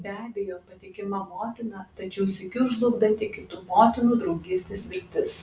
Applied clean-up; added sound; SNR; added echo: none; none; none; none.